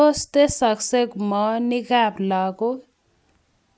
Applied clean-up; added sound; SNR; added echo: none; none; none; none.